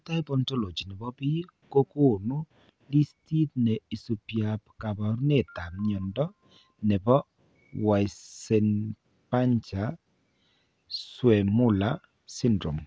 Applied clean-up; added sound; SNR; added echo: none; none; none; none.